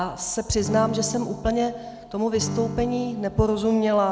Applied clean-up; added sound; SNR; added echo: none; Acoustic guitar / Strum; 10 dB; none.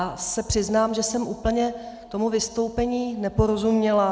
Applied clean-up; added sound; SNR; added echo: none; none; none; none.